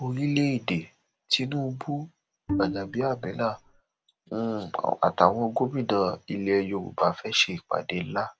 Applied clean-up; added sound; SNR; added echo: none; Bowed string instrument; 6 dB; none.